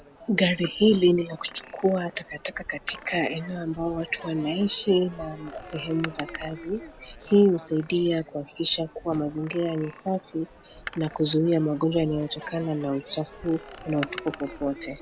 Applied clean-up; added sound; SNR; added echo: none; Door + Crowd / Fireworks; 17 dB; none.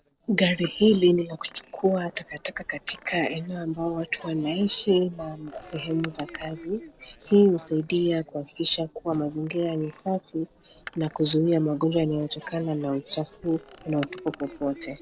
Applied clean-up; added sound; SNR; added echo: neural separator model SepFormer DNS4.